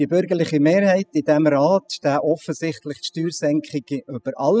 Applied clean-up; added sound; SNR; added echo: classical method spectral subtraction.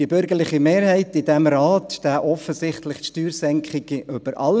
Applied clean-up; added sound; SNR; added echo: none; none; none; none.